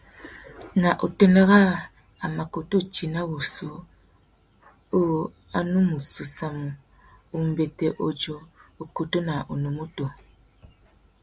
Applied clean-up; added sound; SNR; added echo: none; none; none; none.